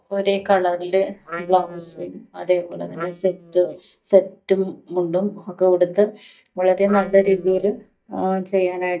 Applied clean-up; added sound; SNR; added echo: neural mask model DeepFilterNet 3.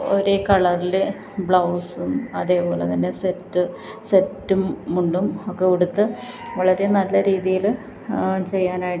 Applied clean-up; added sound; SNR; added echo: none; none; none; none.